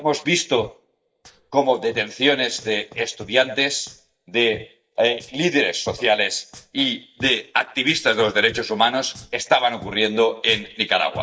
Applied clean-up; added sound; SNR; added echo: neural mask model DeepFilterNet 3.